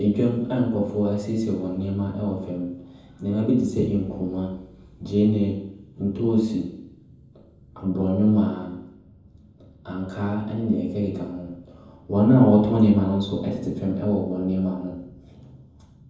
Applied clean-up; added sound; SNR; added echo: none; none; none; reverberation time 0.9 s.